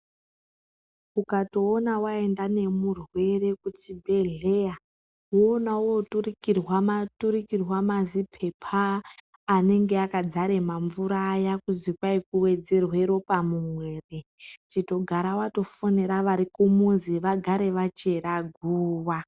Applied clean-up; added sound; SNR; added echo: none; none; none; none.